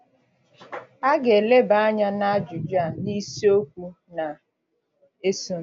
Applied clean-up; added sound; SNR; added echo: none; none; none; none.